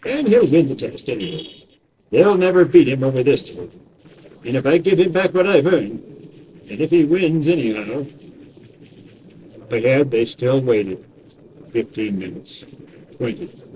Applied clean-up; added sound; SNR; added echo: neural separator model SepFormer DNS4.